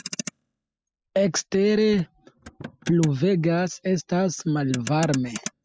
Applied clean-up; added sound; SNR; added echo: classical method spectral subtraction.